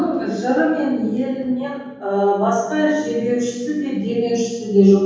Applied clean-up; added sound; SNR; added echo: none; none; none; reverberation time 1.3 s.